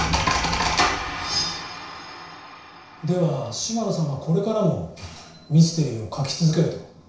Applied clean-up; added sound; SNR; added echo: none; none; none; reverberation time 0.6 s.